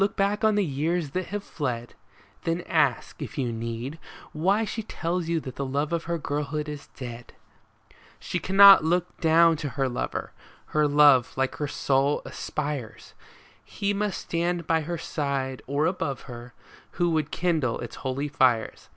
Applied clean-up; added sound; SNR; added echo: none; none; none; none.